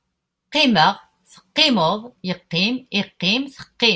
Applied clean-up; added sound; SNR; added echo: none; none; none; none.